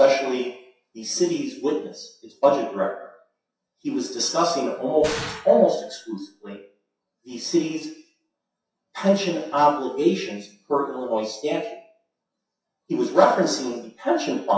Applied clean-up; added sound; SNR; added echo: classical method WPE with log-MMSE.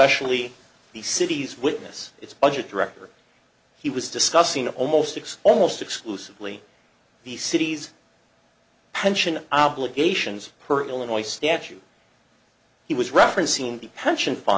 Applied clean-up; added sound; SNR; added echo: none; none; none; none.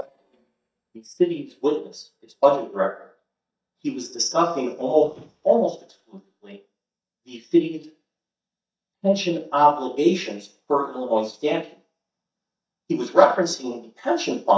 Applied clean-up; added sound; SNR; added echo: neural mask model DeepFilterNet 3.